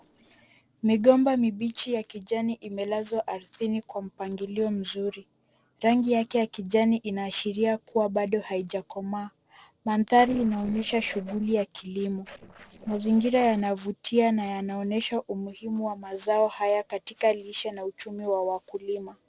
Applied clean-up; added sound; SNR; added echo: neural separator model SepFormer DNS4.